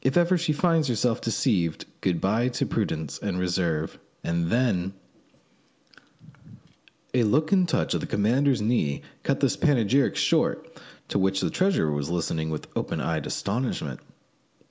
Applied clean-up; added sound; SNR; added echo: none; none; none; none.